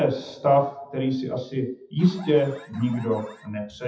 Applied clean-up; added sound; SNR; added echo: classical method WPE with log-MMSE.